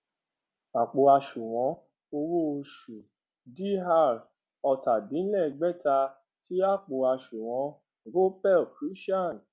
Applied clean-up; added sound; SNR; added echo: none; none; none; none.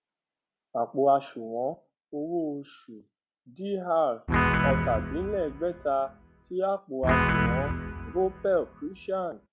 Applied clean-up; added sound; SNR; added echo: none; Guitar; -1 dB; none.